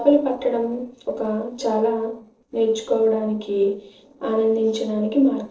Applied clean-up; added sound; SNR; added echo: neural separator model SepFormer DNS4.